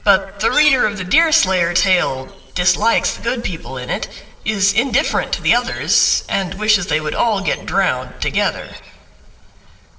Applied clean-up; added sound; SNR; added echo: neural separator model SepFormer DNS4.